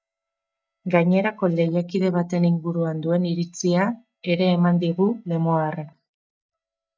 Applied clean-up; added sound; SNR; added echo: neural mask model DeepFilterNet 3.